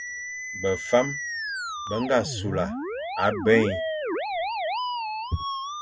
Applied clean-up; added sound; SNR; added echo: none; Musical instrument; 3 dB; none.